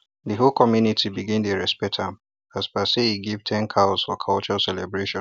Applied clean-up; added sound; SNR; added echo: none; none; none; none.